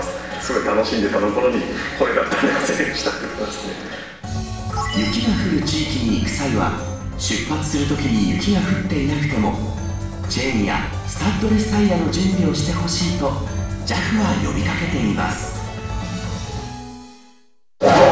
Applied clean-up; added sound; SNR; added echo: none; none; none; reverberation time 0.6 s.